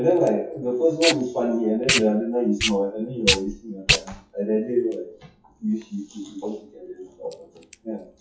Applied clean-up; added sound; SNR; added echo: classical method WPE with log-MMSE.